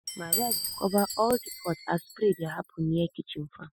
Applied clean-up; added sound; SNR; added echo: classical method spectral subtraction.